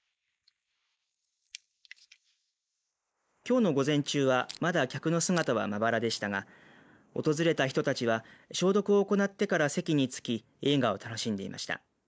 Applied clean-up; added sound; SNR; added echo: neural mask model Resemble Enhance denoiser.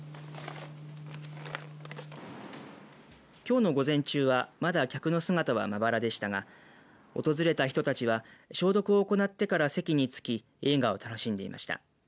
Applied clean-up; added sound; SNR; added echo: none; none; none; none.